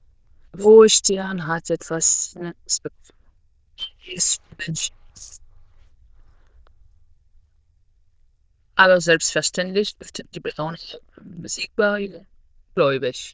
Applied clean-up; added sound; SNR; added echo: neural diffusion model UNIVERSE++.